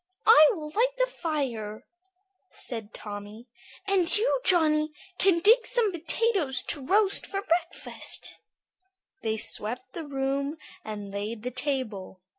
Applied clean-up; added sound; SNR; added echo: none; none; none; none.